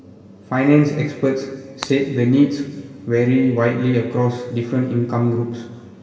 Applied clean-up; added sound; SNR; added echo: none; Shatter; 18 dB; reverberation time 2.4 s.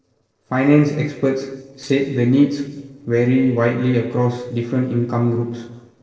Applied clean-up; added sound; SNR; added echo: neural separator model SepFormer DNS4.